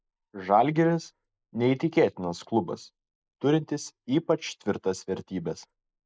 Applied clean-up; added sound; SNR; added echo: neural mask model Resemble Enhance denoiser.